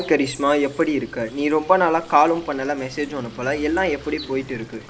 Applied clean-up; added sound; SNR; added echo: none; Water / Bird + Engine / Vehicle; 19 dB; none.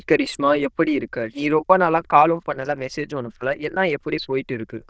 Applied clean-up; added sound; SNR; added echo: neural diffusion model UNIVERSE++.